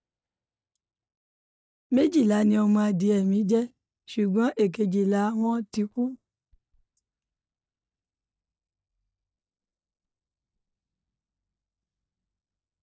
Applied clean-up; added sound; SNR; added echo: neural mask model DeepFilterNet 3.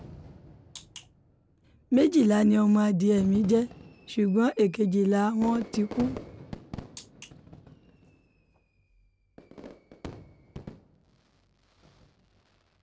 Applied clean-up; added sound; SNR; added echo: none; Fireworks; 17 dB; none.